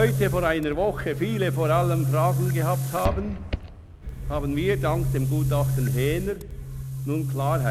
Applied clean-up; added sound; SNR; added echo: none; Boom; -1 dB; none.